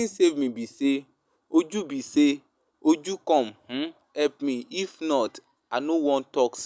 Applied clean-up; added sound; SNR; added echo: none; none; none; none.